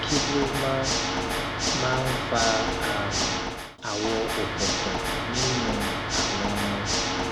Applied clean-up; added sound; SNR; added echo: none; Water / Mechanisms; -3 dB; none.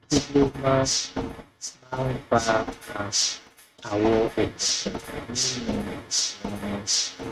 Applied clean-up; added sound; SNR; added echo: neural mask model RNNoise.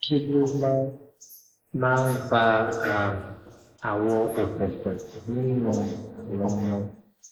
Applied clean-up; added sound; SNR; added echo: neural mask model Resemble Enhance denoiser.